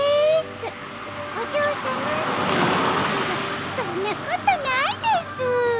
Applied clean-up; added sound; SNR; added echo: none; Car passing by / Traffic noise, roadway noise; 3 dB; none.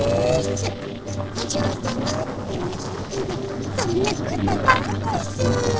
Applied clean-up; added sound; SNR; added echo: neural separator model SepFormer DNS4.